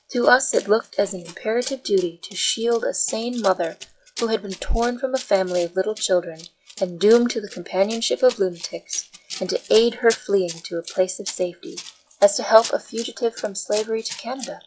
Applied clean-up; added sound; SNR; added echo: classical method log-MMSE.